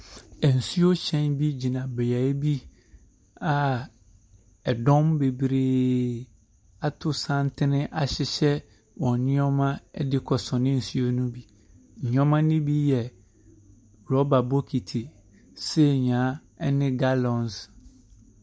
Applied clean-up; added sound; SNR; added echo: none; none; none; none.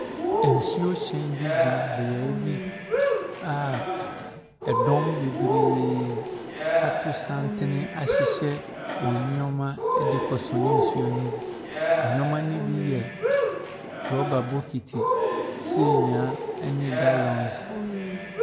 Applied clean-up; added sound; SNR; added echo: none; Cheering; -2 dB; reverberation time 1.3 s.